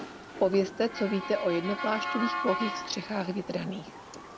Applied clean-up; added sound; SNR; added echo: none; Fireworks + Motor vehicle (road) / Siren; 6 dB; none.